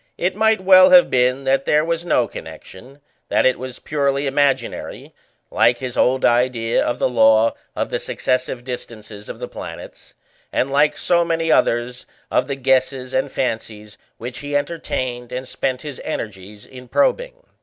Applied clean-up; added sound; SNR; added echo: none; none; none; none.